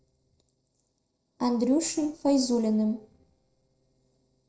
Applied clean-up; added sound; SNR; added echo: neural separator model SepFormer DNS4.